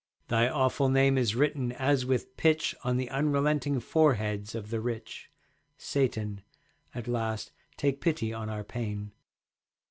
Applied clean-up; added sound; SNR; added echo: none; none; none; none.